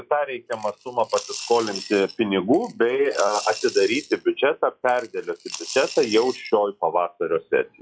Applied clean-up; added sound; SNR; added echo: classical method log-MMSE.